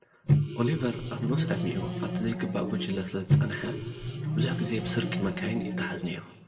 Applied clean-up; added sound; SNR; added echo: none; Microwave oven; -3 dB; reverberation time 1.1 s.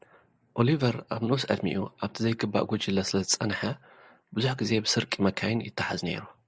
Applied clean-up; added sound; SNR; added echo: none; none; none; none.